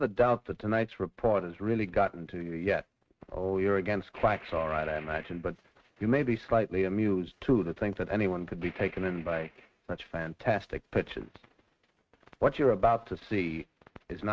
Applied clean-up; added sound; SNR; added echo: neural mask model RNNoise.